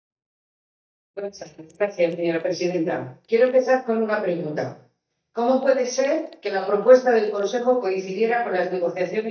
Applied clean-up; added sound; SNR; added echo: neural mask model DeepFilterNet 3.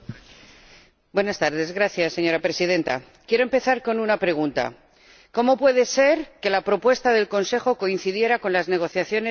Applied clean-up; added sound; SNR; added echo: none; none; none; none.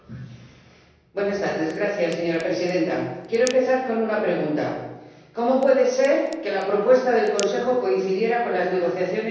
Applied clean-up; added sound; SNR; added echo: none; Crack; 20 dB; reverberation time 1.1 s.